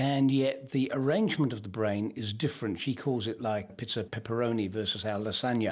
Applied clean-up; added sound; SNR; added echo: none; none; none; none.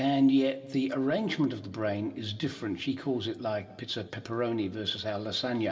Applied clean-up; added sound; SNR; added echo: none; none; none; reverberation time 1.4 s.